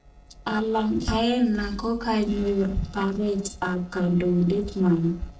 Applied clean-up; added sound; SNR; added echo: neural separator model SepFormer DNS4.